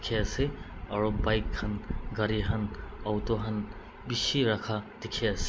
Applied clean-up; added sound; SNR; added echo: none; none; none; none.